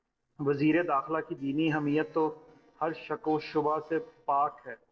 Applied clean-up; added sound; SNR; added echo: neural separator model SepFormer DNS4.